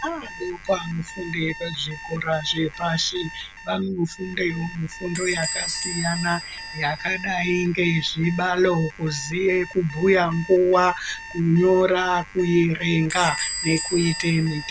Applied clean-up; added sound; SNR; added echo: none; Squeak / Bell + Alarm; 11 dB; none.